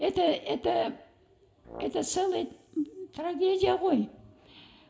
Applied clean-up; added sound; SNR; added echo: none; Brass instrument; 18 dB; reverberation time 0.9 s.